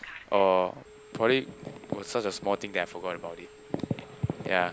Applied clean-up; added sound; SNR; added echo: none; Telephone; 19 dB; none.